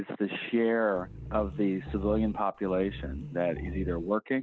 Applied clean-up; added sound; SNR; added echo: none; Growling; 9 dB; none.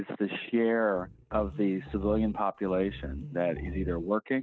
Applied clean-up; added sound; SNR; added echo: neural mask model RNNoise.